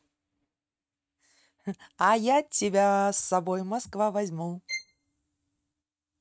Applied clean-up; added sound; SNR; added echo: neural mask model RNNoise.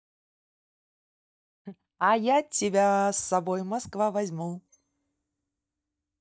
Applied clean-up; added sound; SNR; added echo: neural mask model DeepFilterNet 3.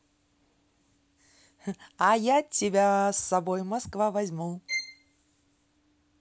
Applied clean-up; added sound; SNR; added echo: none; Bowed string instrument; 10 dB; none.